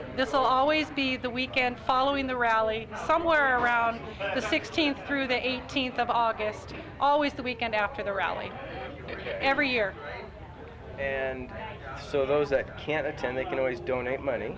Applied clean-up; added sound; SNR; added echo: none; none; none; none.